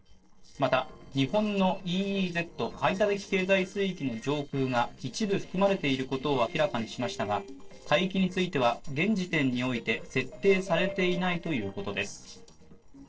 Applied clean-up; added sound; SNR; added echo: neural separator model SepFormer DNS4.